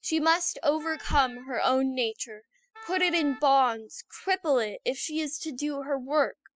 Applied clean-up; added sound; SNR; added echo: classical method spectral subtraction.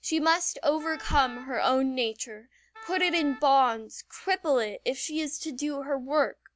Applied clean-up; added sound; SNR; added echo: none; Wind instrument, woodwind instrument; 19 dB; none.